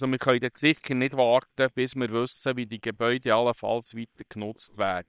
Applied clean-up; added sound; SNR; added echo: neural separator model SepFormer WHAM!.